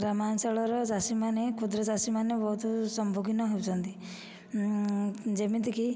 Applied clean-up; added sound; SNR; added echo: none; none; none; none.